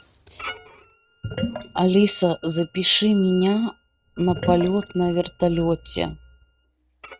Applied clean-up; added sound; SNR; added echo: neural mask model RNNoise.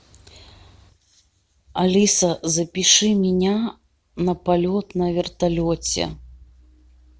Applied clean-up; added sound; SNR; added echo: none; none; none; none.